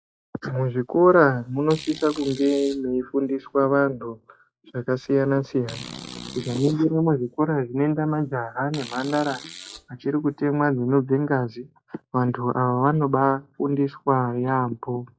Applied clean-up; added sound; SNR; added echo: classical method log-MMSE.